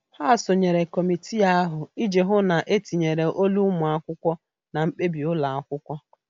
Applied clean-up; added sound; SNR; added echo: none; none; none; none.